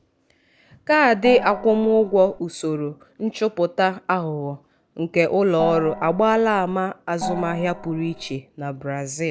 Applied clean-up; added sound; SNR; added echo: none; Gong; 11 dB; none.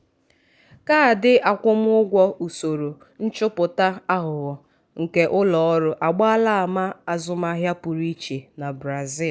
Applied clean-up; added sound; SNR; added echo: none; none; none; none.